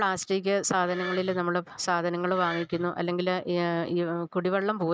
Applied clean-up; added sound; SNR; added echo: neural mask model RNNoise.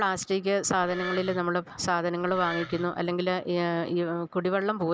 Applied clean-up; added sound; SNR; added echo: none; Wood; 12 dB; none.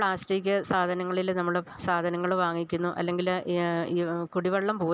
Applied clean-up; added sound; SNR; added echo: none; none; none; none.